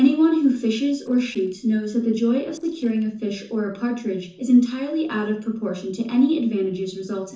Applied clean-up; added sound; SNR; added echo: neural separator model SepFormer DNS4.